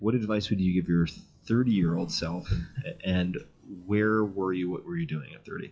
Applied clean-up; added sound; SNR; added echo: classical method WPE with log-MMSE.